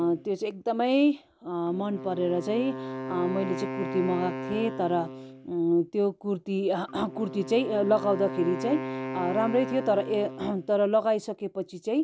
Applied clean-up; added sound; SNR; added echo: none; Wind instrument, woodwind instrument; 10 dB; none.